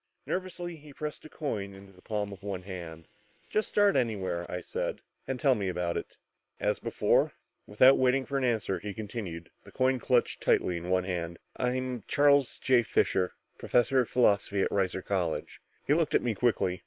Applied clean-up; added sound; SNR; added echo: neural separator model SepFormer WHAM!.